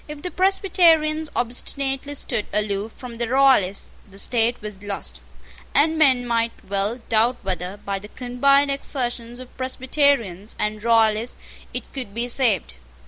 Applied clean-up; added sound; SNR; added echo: none; none; none; none.